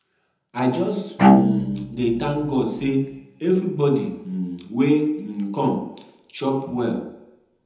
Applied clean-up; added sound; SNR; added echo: none; Bowed string instrument; -2 dB; reverberation time 0.8 s.